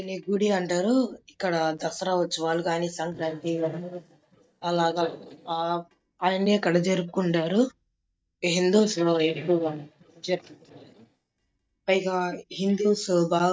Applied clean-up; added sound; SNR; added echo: neural mask model DeepFilterNet 3.